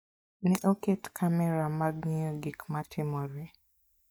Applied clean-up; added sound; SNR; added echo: neural mask model DeepFilterNet 3.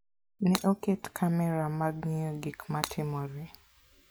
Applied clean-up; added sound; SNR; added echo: none; Shatter; 10 dB; none.